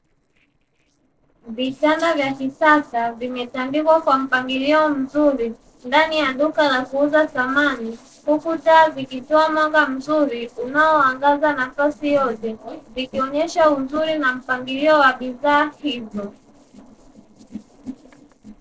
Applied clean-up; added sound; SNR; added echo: neural separator model SepFormer DNS4.